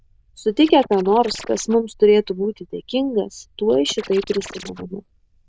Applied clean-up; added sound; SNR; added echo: neural diffusion model UNIVERSE++.